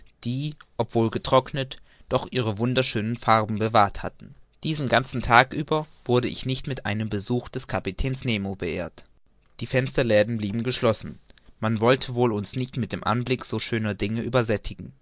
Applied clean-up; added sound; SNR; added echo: none; none; none; none.